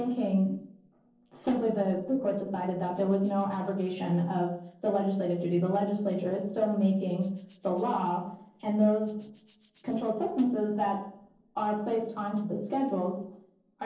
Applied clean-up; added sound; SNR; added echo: neural separator model SepFormer DNS4.